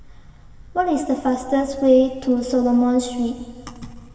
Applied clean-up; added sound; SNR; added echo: none; none; none; reverberation time 2.3 s.